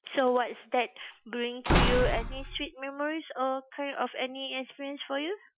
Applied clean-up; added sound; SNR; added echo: classical method Wiener filter.